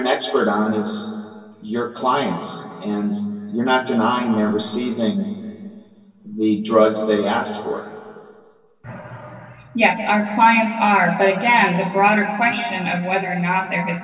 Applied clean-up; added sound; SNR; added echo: none; none; none; reverberation time 2.2 s.